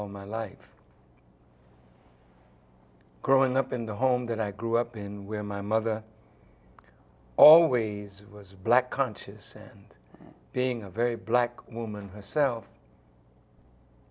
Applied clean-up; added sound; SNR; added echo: none; none; none; none.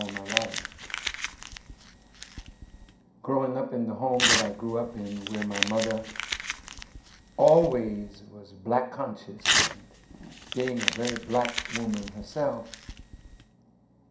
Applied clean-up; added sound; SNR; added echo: none; Crumpling, crinkling / Tearing; 3 dB; reverberation time 0.5 s.